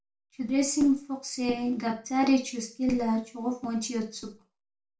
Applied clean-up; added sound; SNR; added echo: none; none; none; reverberation time 0.3 s.